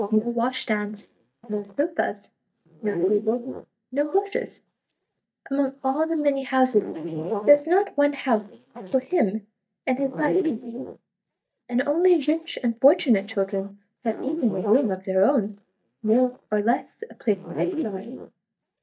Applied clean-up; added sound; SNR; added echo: neural mask model DeepFilterNet 3.